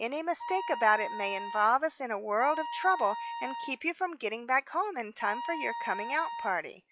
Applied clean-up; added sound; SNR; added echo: classical method log-MMSE.